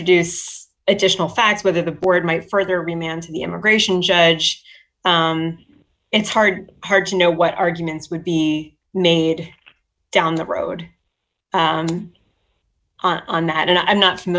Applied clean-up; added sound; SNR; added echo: none; none; none; none.